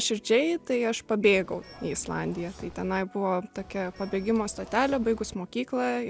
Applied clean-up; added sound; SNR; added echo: none; Zipper (clothing) / Telephone; 20 dB; none.